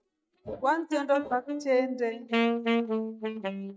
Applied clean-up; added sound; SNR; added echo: neural mask model DeepFilterNet 3.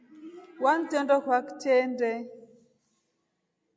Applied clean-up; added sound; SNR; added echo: none; none; none; none.